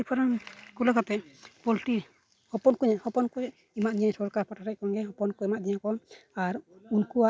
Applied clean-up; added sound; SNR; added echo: none; none; none; none.